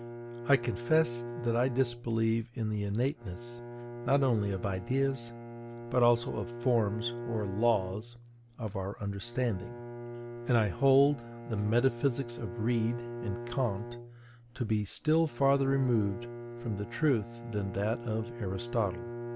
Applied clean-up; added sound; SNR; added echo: none; Bowed string instrument; 11 dB; none.